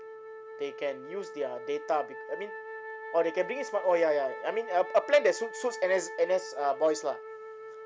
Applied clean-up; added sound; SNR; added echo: none; Wind instrument, woodwind instrument; 12 dB; none.